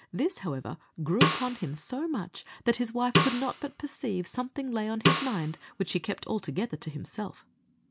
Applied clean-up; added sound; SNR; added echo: none; Snare drum; -1 dB; none.